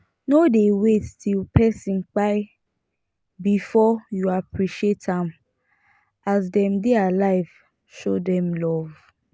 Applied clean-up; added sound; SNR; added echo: none; none; none; none.